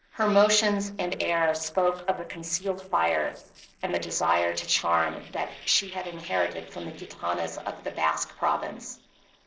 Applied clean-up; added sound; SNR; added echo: neural separator model SepFormer DNS4.